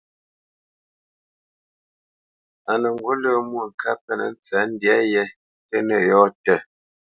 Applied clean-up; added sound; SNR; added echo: none; none; none; none.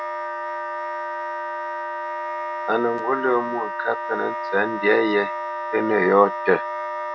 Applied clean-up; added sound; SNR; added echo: none; Wind instrument, woodwind instrument; 4 dB; none.